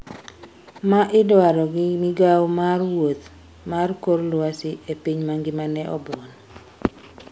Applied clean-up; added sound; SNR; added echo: none; none; none; none.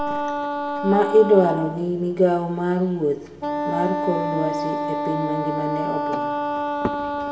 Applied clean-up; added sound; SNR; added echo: none; Wind instrument, woodwind instrument; 3 dB; reverberation time 1.5 s.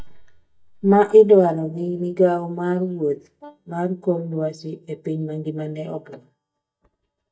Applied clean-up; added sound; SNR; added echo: neural mask model DeepFilterNet 3.